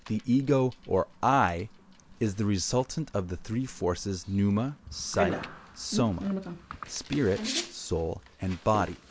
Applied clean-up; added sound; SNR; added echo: none; Bicycle; 10 dB; none.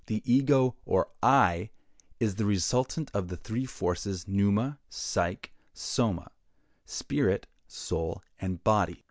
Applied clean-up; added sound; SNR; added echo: none; none; none; none.